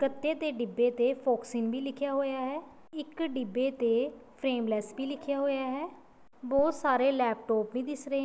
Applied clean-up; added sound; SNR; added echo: none; none; none; none.